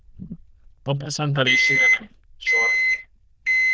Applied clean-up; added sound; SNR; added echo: neural diffusion model UNIVERSE++.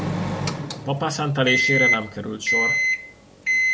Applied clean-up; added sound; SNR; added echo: none; Microwave oven; -3 dB; none.